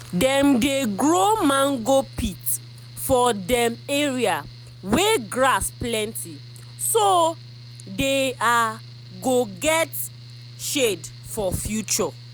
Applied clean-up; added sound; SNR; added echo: none; Mechanical fan; 18 dB; none.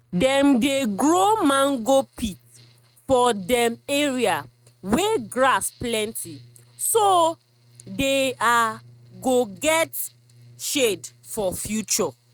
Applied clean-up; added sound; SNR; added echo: neural mask model RNNoise.